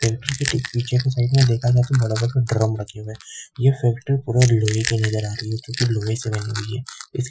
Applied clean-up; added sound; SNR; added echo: classical method Wiener filter.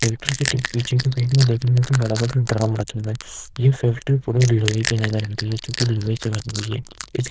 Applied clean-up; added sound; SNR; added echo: neural diffusion model UNIVERSE++.